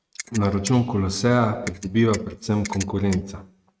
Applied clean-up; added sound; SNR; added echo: neural mask model RNNoise.